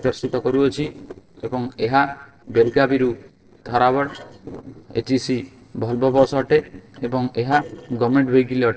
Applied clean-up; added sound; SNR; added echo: neural separator model SepFormer DNS4.